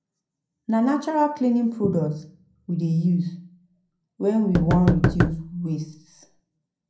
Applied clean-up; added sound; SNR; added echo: none; Knock; 0 dB; reverberation time 0.5 s.